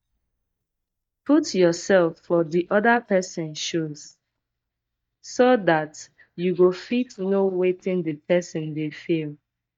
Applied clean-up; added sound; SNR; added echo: neural mask model DeepFilterNet 3.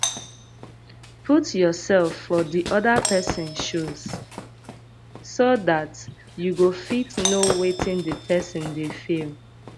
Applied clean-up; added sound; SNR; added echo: none; Doorbell + Run; 8 dB; none.